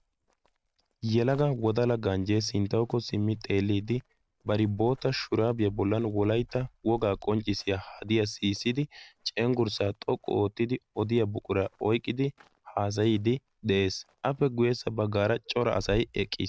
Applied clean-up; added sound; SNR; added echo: neural mask model RNNoise.